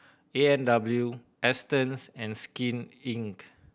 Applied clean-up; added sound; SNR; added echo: none; none; none; none.